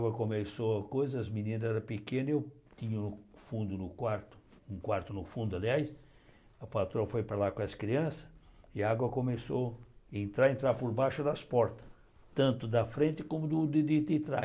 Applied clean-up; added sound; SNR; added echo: none; none; none; none.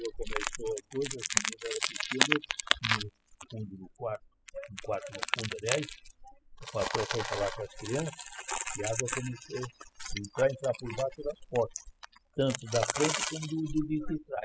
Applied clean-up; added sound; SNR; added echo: classical method spectral subtraction.